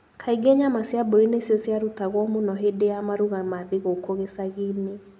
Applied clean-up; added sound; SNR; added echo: none; none; none; none.